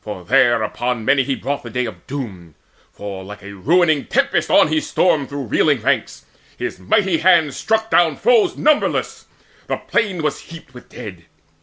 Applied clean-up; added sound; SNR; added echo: none; none; none; none.